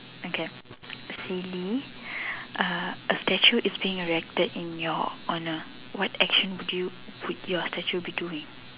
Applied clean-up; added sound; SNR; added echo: none; none; none; none.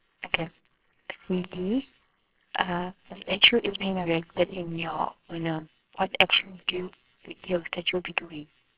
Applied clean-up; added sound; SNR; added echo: neural separator model SepFormer WHAMR!.